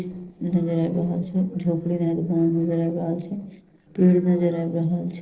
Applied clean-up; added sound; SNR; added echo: neural separator model SepFormer DNS4.